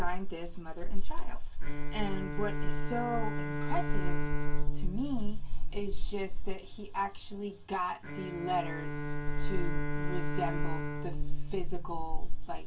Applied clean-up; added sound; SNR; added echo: none; Bowed string instrument; 13 dB; reverberation time 0.2 s.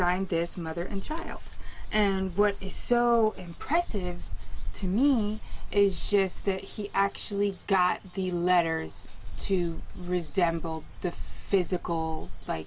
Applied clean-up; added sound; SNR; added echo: none; none; none; none.